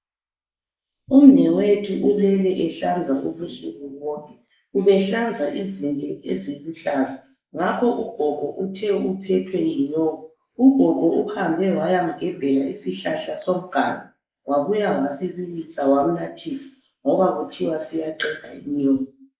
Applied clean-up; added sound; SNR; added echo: neural mask model Resemble Enhance denoiser.